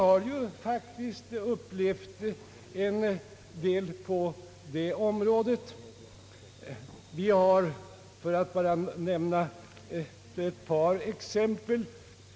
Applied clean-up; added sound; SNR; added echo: none; none; none; none.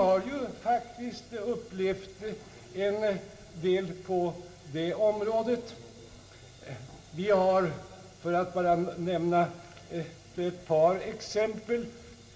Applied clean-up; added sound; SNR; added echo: none; none; none; reverberation time 0.7 s.